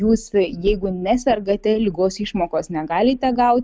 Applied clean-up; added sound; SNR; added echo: none; none; none; none.